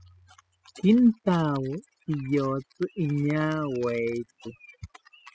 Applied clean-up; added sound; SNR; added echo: classical method spectral subtraction.